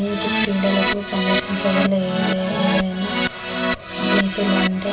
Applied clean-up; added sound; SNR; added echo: none; Keyboard (musical); 0 dB; reverberation time 0.2 s.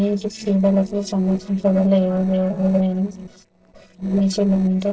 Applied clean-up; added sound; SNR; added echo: neural separator model SepFormer DNS4.